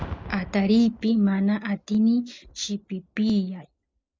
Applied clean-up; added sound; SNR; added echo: none; Boom; 19 dB; none.